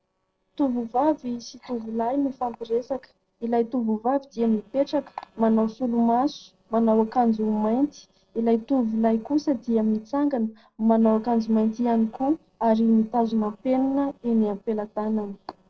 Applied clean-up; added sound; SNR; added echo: neural separator model SepFormer DNS4.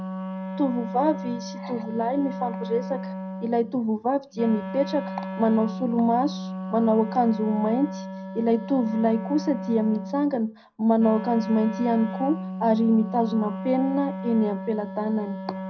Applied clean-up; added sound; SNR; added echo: none; Wind instrument, woodwind instrument; 8 dB; reverberation time 0.4 s.